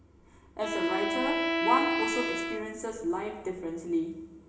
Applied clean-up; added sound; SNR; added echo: none; Bowed string instrument; 0 dB; reverberation time 1.2 s.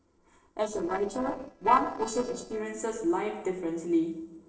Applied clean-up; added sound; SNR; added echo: neural separator model SepFormer DNS4.